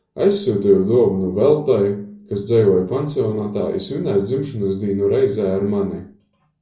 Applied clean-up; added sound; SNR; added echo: none; none; none; reverberation time 0.2 s.